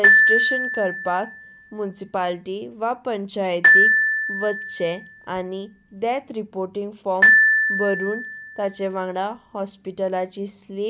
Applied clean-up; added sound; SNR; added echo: none; Glockenspiel; -5 dB; none.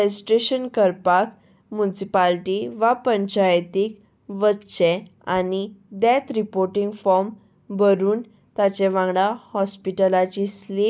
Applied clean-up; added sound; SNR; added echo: none; none; none; none.